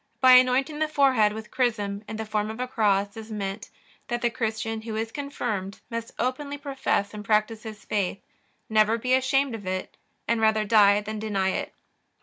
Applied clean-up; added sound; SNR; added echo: none; none; none; none.